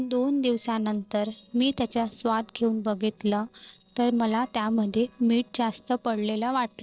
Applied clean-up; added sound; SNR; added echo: neural separator model SepFormer DNS4.